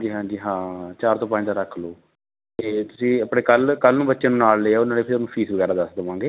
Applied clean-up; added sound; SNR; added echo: none; none; none; none.